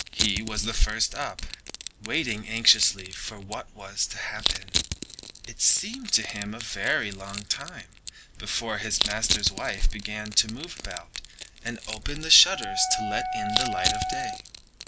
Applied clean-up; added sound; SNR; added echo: none; Crushing + Wind instrument, woodwind instrument; 5 dB; none.